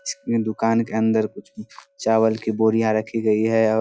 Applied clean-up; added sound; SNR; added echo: classical method log-MMSE.